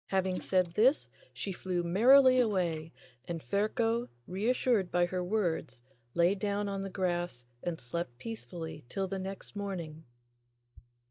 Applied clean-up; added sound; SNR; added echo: neural mask model DeepFilterNet 3.